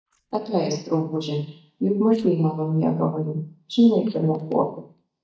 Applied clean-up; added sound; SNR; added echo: neural mask model DeepFilterNet 3.